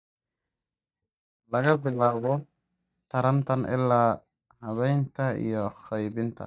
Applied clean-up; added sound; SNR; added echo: neural mask model DeepFilterNet 3.